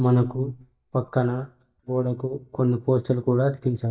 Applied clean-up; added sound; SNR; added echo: neural mask model DeepFilterNet 3.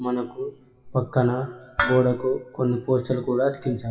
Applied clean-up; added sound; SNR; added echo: classical method WPE with log-MMSE.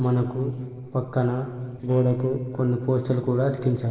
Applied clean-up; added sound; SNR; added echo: neural separator model SepFormer DNS4.